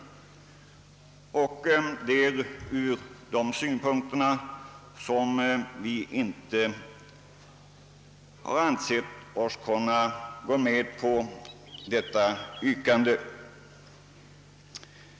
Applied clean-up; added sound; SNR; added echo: none; Bird; 19 dB; none.